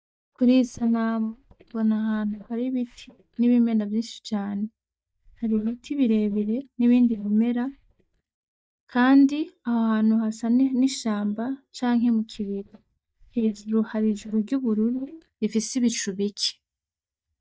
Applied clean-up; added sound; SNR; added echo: neural mask model DeepFilterNet 3.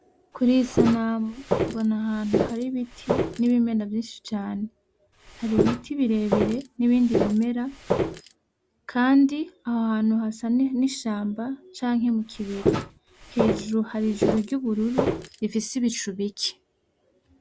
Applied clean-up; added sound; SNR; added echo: none; Walk, footsteps; 3 dB; none.